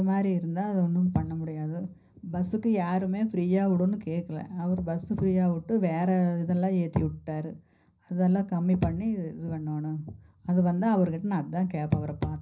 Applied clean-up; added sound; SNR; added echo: none; none; none; reverberation time 0.5 s.